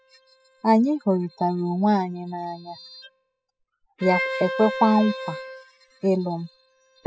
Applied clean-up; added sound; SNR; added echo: classical method spectral subtraction.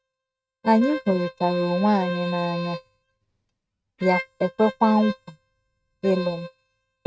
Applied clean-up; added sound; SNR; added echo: neural mask model RNNoise.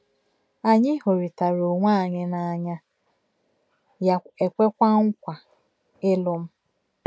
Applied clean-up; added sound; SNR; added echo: none; none; none; none.